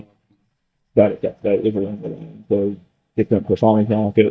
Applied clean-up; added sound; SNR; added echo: neural mask model DeepFilterNet 3.